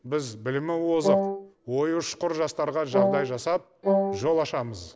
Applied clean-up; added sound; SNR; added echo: none; Wind instrument, woodwind instrument; -2 dB; none.